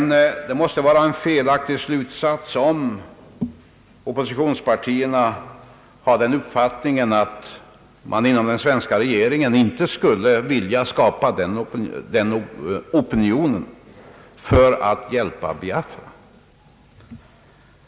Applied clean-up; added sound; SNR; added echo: none; none; none; none.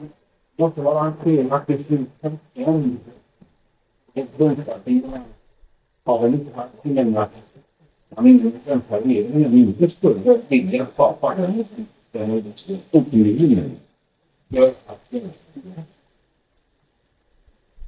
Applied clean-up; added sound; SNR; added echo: neural mask model DeepFilterNet 3.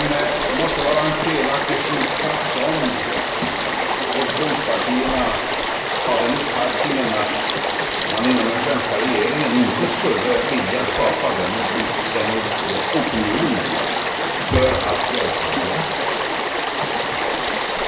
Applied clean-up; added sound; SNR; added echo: none; Stream / Frog; -2 dB; reverberation time 1.2 s.